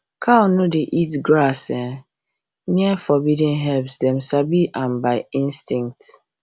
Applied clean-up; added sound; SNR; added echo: none; none; none; none.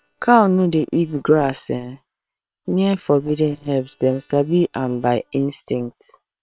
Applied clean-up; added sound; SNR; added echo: neural separator model SepFormer WHAM!.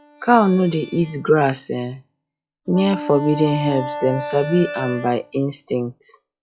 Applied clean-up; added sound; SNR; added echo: classical method log-MMSE.